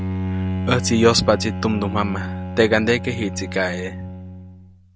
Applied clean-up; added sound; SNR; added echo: none; Bowed string instrument; 5 dB; none.